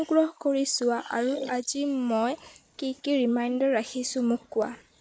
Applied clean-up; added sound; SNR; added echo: neural mask model Resemble Enhance denoiser.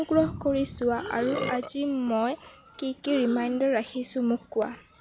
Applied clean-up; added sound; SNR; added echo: none; Burping, eructation + Breathing; 13 dB; none.